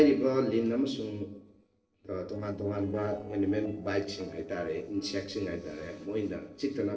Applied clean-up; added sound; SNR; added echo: neural separator model SepFormer DNS4.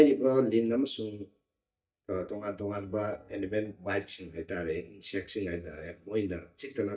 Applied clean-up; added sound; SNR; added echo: neural mask model DeepFilterNet 3.